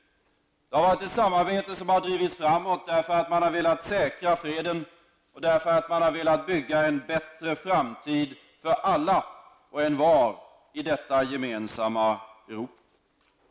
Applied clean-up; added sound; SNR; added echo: none; none; none; none.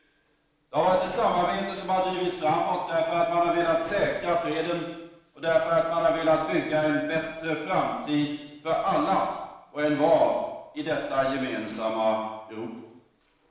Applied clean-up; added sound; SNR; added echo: none; none; none; reverberation time 0.9 s.